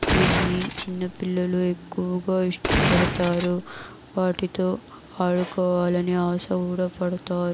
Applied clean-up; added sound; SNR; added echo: none; Gunshot, gunfire; -1 dB; none.